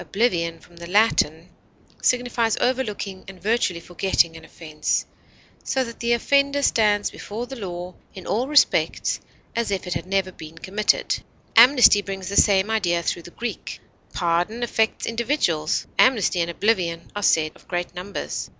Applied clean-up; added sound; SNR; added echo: none; none; none; none.